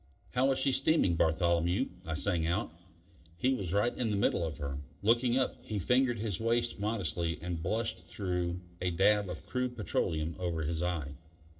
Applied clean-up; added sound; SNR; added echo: neural separator model SepFormer DNS4.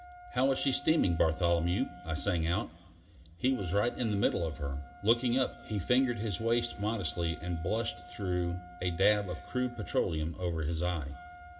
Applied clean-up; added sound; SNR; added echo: none; Trumpet; 20 dB; reverberation time 0.5 s.